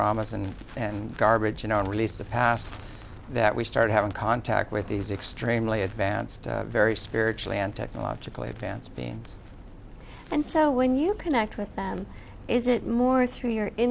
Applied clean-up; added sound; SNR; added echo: none; none; none; none.